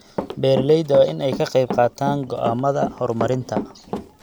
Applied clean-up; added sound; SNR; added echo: none; Run; 9 dB; none.